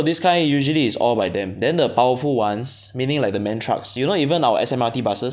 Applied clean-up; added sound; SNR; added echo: none; none; none; none.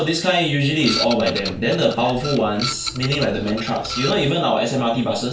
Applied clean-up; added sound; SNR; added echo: none; Printer; 9 dB; reverberation time 0.3 s.